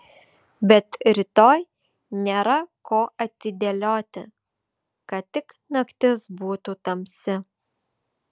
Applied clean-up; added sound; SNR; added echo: none; none; none; none.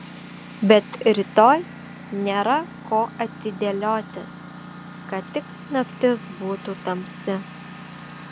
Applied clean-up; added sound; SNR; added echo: none; Engine; 15 dB; none.